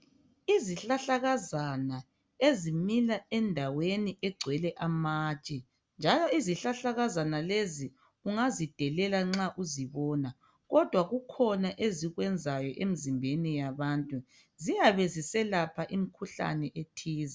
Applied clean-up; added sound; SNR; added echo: none; none; none; none.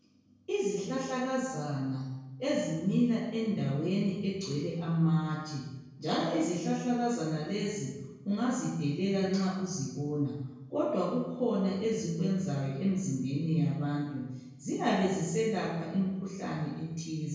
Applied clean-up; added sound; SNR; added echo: none; none; none; reverberation time 1.0 s.